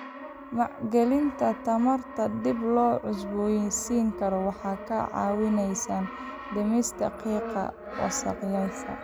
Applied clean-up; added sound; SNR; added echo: none; Brass instrument; 12 dB; none.